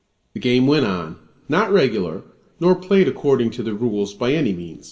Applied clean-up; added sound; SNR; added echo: none; none; none; reverberation time 0.7 s.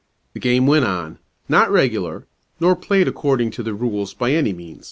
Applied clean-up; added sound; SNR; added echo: none; none; none; none.